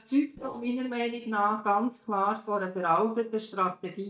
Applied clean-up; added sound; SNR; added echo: neural mask model DeepFilterNet 3.